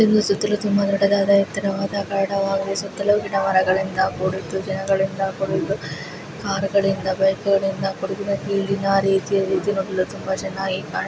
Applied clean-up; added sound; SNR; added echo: none; none; none; none.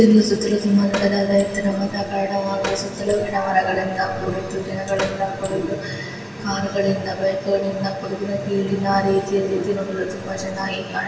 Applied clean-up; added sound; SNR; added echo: none; Door; 11 dB; reverberation time 1.3 s.